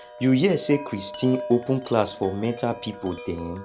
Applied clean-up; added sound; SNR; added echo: none; Wind chime; 14 dB; none.